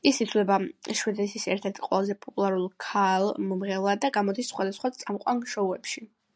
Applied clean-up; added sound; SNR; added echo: none; none; none; none.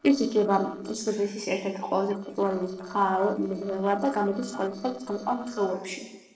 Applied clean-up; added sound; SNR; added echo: neural separator model SepFormer DNS4.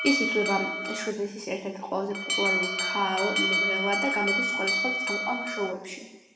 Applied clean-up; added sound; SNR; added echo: none; Alarm; -1 dB; reverberation time 1.1 s.